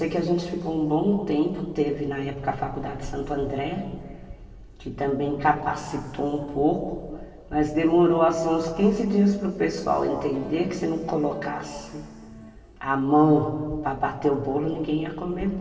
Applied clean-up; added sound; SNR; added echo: none; Electric guitar; 20 dB; reverberation time 2.0 s.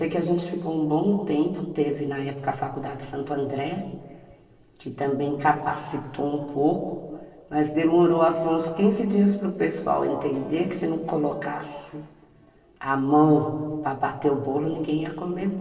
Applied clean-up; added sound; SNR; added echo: neural separator model SepFormer DNS4.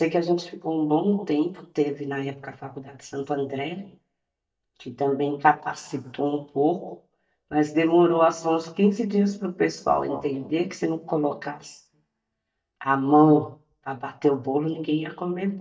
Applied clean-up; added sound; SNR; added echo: neural mask model DeepFilterNet 3.